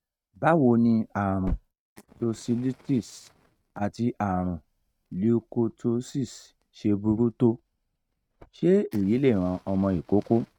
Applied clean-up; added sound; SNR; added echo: neural mask model RNNoise.